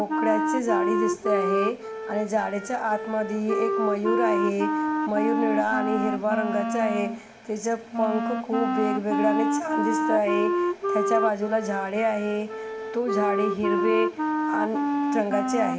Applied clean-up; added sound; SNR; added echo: none; Wind instrument, woodwind instrument; 0 dB; reverberation time 0.6 s.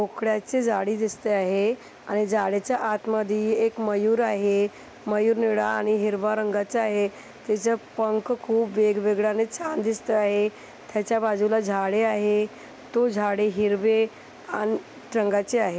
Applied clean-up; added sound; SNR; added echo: none; none; none; none.